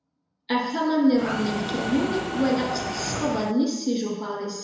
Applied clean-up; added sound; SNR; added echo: none; Mechanisms; 5 dB; reverberation time 1.0 s.